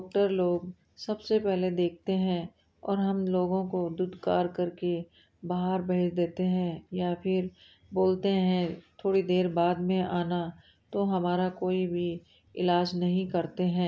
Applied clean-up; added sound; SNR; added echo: none; none; none; none.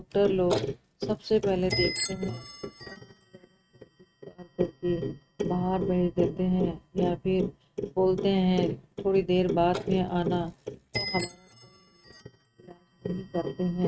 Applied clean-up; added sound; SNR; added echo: neural mask model RNNoise.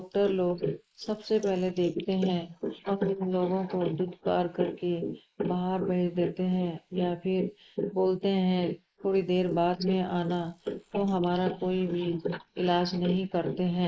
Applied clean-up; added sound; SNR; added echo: neural mask model Resemble Enhance denoiser.